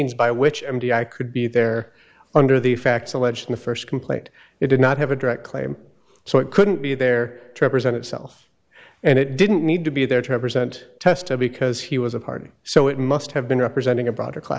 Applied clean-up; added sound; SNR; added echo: none; none; none; none.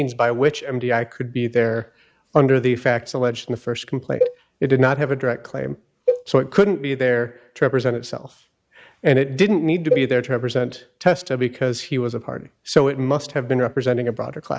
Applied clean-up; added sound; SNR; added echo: neural mask model RNNoise.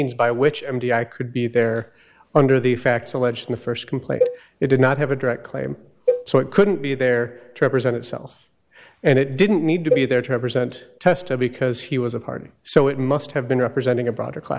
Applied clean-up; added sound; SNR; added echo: none; Cowbell; 7 dB; none.